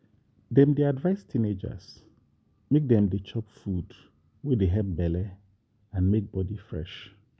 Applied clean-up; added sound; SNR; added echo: none; none; none; none.